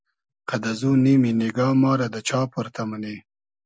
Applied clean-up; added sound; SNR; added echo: none; none; none; none.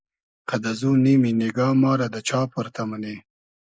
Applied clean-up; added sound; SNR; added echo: neural mask model Resemble Enhance denoiser.